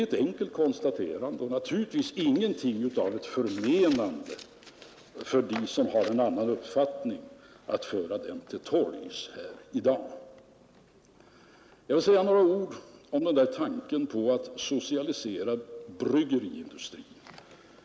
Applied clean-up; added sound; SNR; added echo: none; none; none; none.